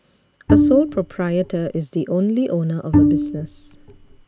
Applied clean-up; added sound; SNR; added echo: none; Bowed string instrument; -2 dB; none.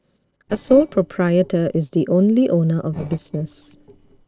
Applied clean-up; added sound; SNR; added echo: neural separator model SepFormer DNS4.